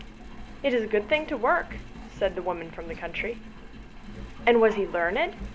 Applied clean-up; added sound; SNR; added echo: none; Engine; 13 dB; none.